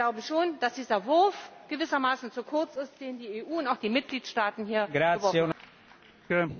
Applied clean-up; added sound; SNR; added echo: none; none; none; none.